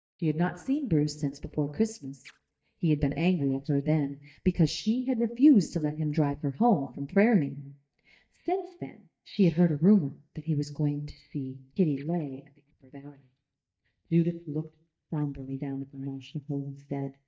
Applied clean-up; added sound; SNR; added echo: neural mask model DeepFilterNet 3.